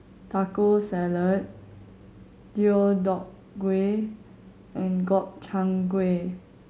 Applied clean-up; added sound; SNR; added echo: none; none; none; none.